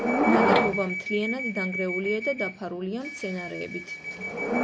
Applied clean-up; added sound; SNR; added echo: none; Subway, metro, underground / Door; -2 dB; none.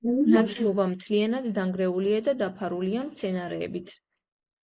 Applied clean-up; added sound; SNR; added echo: neural mask model Resemble Enhance denoiser.